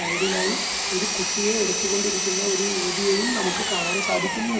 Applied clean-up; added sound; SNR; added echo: none; Power tool; -1 dB; reverberation time 2.6 s.